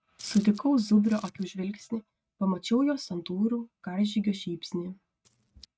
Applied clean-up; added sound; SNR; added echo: neural mask model RNNoise.